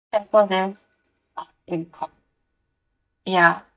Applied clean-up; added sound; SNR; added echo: neural mask model DeepFilterNet 3.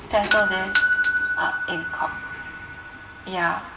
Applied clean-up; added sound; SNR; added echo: none; Doorbell; -2 dB; reverberation time 2.8 s.